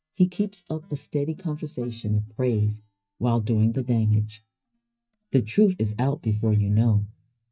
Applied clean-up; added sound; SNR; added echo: neural mask model DeepFilterNet 3.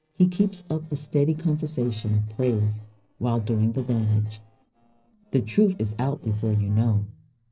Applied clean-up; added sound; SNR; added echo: neural separator model SepFormer DNS4.